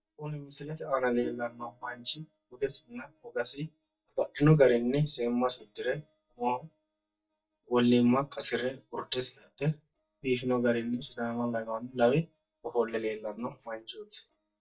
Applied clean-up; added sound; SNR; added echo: neural mask model DeepFilterNet 3.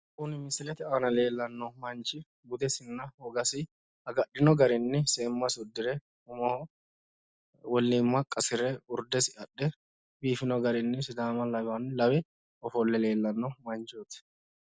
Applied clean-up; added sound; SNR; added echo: none; none; none; none.